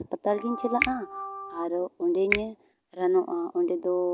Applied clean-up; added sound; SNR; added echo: none; Finger snapping + Organ; 6 dB; none.